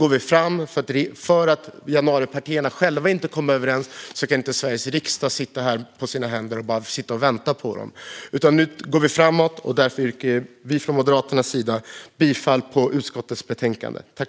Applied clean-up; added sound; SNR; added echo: none; none; none; none.